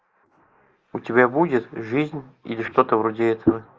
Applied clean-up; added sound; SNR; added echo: neural mask model Resemble Enhance denoiser.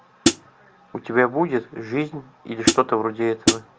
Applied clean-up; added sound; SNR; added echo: none; Hi-hat; -4 dB; none.